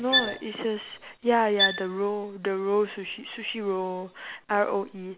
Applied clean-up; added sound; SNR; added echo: none; Bowed string instrument; 0 dB; none.